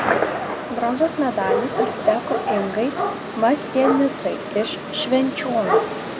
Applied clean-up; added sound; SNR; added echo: none; Gunshot, gunfire; 2 dB; none.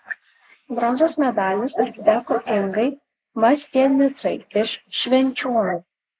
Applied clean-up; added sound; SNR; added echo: neural mask model Resemble Enhance denoiser.